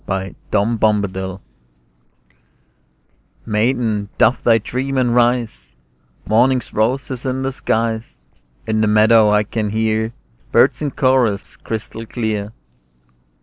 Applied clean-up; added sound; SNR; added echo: neural separator model SepFormer DNS4.